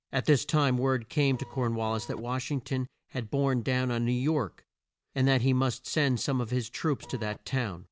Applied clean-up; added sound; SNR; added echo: none; Printer; 18 dB; none.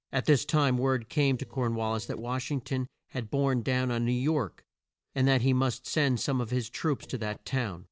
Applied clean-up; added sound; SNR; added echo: neural separator model SepFormer DNS4.